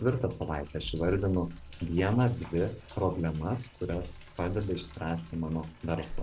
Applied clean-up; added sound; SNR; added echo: none; Sink (filling or washing); 12 dB; none.